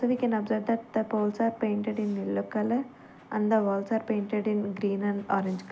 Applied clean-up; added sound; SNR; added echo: none; none; none; none.